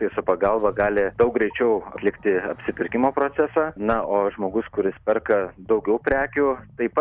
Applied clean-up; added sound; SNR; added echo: none; none; none; none.